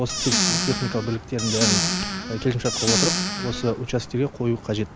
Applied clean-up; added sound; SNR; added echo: none; Squeak / Cupboard open or close; -1 dB; none.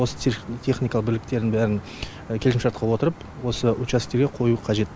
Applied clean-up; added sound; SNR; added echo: none; none; none; none.